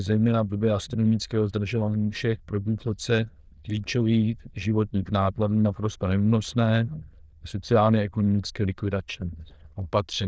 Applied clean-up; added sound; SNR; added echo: neural diffusion model UNIVERSE++.